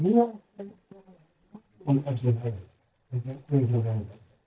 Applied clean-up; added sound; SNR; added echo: neural mask model DeepFilterNet 3.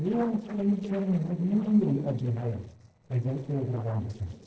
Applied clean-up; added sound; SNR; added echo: neural separator model SepFormer DNS4.